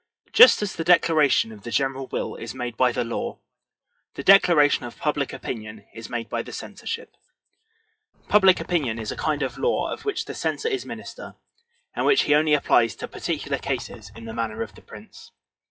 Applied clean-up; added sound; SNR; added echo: classical method WPE with log-MMSE.